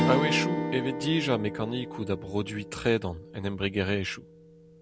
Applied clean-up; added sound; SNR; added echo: none; Strum; 3 dB; none.